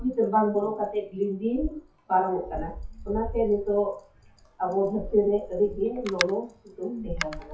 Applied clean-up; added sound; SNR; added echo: classical method WPE with log-MMSE.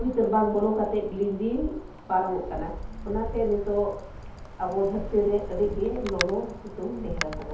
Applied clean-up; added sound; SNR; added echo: none; Wind; 9 dB; reverberation time 0.6 s.